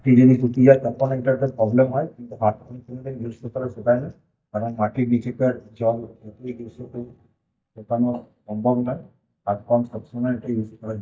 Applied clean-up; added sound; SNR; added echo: neural mask model DeepFilterNet 3.